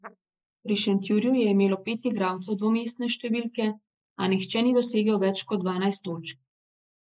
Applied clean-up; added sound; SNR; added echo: neural mask model Resemble Enhance denoiser.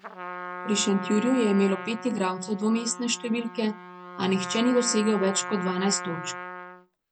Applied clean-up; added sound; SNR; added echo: none; Trumpet; 10 dB; none.